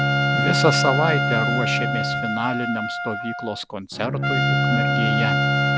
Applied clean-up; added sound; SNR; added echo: none; Trumpet + Bowed string instrument; -5 dB; none.